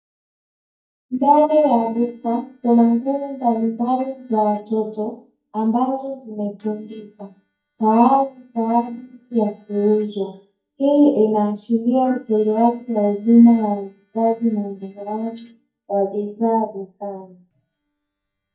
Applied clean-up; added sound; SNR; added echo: neural mask model DeepFilterNet 3.